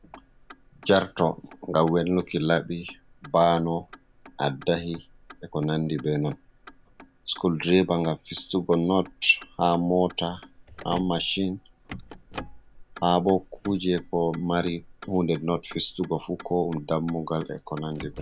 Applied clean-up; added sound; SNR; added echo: none; Motor vehicle (road); 20 dB; none.